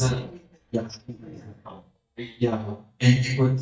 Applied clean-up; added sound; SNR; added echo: neural mask model DeepFilterNet 3.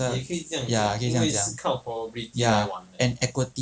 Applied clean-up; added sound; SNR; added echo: none; none; none; none.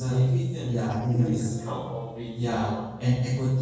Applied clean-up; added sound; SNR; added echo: neural separator model SepFormer DNS4.